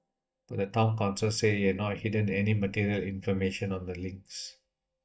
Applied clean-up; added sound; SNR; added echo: neural mask model DeepFilterNet 3.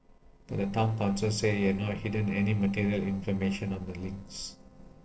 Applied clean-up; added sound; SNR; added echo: neural separator model SepFormer DNS4.